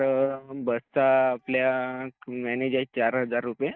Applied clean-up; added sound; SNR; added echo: neural mask model DeepFilterNet 3.